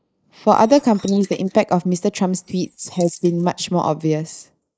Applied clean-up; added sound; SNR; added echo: neural mask model Resemble Enhance denoiser.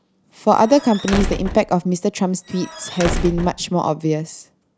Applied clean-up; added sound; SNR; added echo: none; Squeak / Slam / Wood; 7 dB; none.